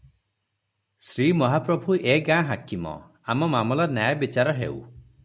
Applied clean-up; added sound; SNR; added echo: none; none; none; none.